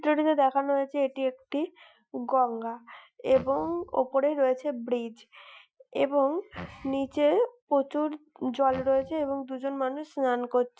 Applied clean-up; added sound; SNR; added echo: classical method Wiener filter.